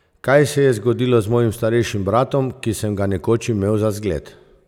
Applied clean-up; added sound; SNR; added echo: none; none; none; none.